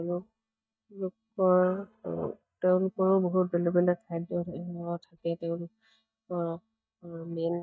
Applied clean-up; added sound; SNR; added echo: neural mask model DeepFilterNet 3.